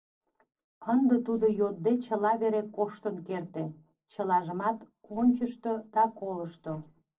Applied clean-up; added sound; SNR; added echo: neural separator model SepFormer DNS4.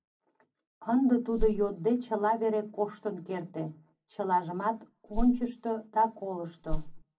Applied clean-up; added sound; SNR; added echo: none; Whoosh, swoosh, swish; -1 dB; reverberation time 0.4 s.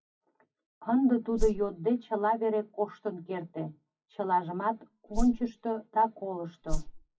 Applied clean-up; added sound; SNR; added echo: classical method WPE with log-MMSE.